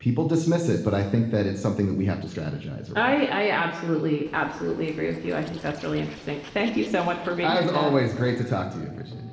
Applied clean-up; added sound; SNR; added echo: neural separator model SepFormer DNS4.